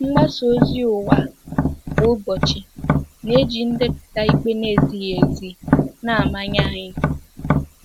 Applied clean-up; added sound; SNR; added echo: none; Tap; -2 dB; none.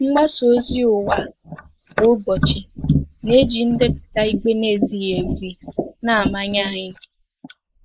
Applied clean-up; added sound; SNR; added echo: neural mask model Resemble Enhance denoiser.